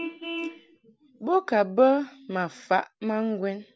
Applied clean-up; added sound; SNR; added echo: none; Vehicle horn, car horn, honking; 15 dB; none.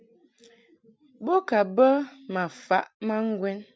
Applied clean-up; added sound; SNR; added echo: none; none; none; none.